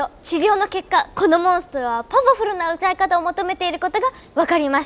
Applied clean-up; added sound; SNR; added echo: none; none; none; none.